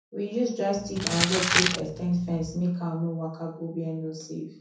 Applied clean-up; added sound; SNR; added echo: none; Crumpling, crinkling; -1 dB; reverberation time 0.5 s.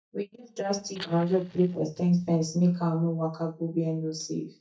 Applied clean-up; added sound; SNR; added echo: neural mask model DeepFilterNet 3.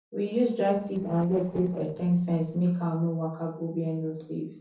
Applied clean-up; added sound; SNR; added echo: neural separator model SepFormer DNS4.